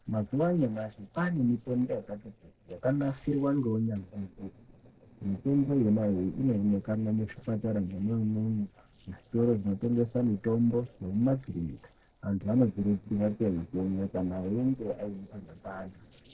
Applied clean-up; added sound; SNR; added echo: neural separator model SepFormer DNS4.